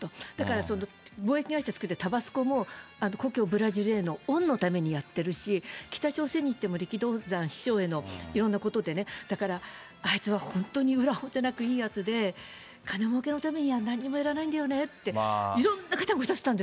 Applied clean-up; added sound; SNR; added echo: none; none; none; none.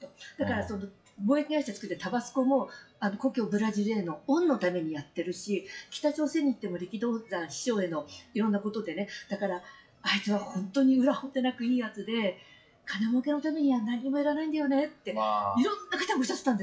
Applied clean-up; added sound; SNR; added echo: classical method WPE with log-MMSE.